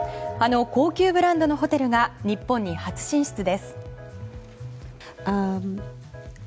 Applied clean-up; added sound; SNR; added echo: none; none; none; none.